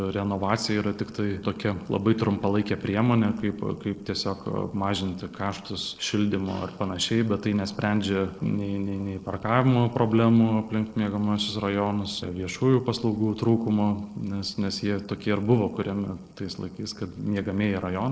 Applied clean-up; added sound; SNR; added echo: neural mask model Resemble Enhance denoiser.